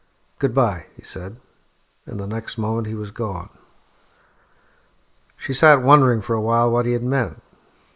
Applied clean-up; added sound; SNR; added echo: neural mask model Resemble Enhance denoiser.